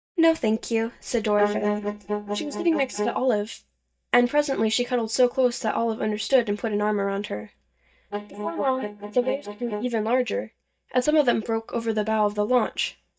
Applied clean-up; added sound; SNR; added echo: neural mask model DeepFilterNet 3.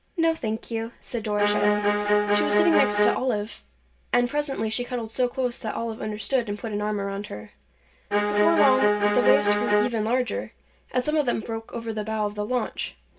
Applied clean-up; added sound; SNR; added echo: none; Bowed string instrument; -4 dB; reverberation time 0.2 s.